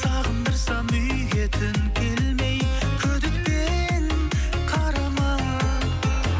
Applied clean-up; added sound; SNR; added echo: none; none; none; none.